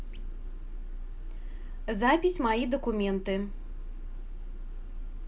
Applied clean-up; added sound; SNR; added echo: none; none; none; none.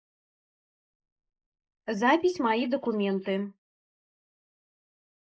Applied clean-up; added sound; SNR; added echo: neural mask model Resemble Enhance denoiser.